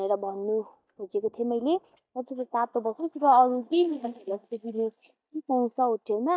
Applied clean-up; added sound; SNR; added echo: neural mask model DeepFilterNet 3.